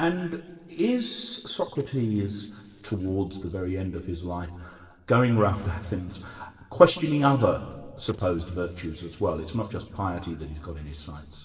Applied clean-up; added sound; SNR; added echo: neural separator model SepFormer DNS4.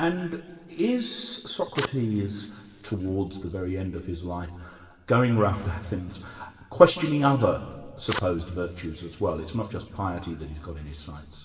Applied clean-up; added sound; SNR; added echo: none; Fire; 18 dB; reverberation time 2.4 s.